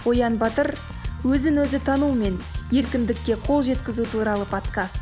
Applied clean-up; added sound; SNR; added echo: none; none; none; none.